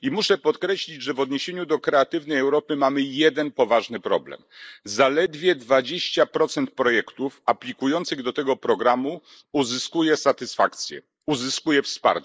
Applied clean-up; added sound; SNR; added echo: neural mask model Resemble Enhance denoiser.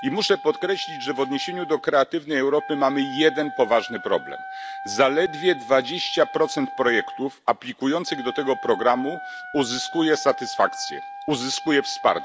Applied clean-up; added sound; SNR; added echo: none; Wind instrument, woodwind instrument; 12 dB; none.